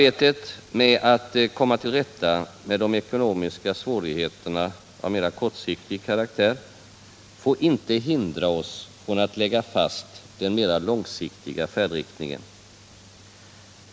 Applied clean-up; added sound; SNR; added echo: none; none; none; none.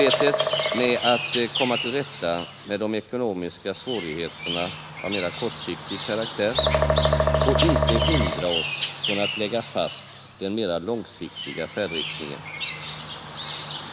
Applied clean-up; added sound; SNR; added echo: none; Bowed string instrument + Bird vocalization, bird call, bird song; -1 dB; none.